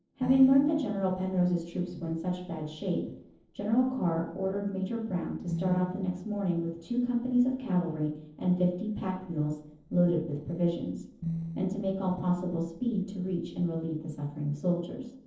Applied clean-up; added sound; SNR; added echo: neural separator model SepFormer DNS4.